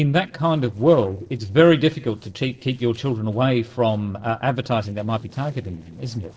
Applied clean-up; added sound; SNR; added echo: neural separator model SepFormer DNS4.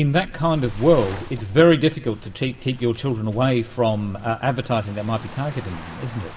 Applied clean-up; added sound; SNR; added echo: none; Waves, surf; 16 dB; reverberation time 0.5 s.